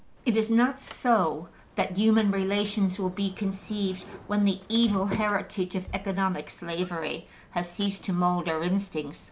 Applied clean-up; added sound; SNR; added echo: none; Sliding door; 19 dB; none.